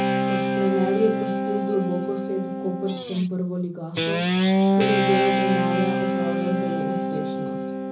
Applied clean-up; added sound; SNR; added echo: none; Guitar; -3 dB; reverberation time 0.4 s.